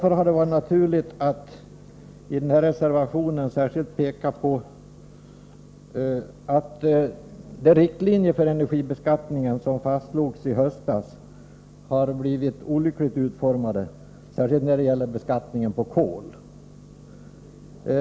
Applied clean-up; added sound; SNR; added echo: none; none; none; none.